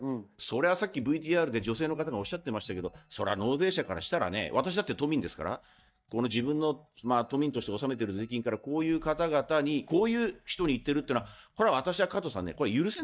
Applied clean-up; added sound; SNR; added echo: neural mask model DeepFilterNet 3.